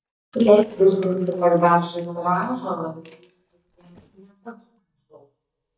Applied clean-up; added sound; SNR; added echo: neural mask model DeepFilterNet 3.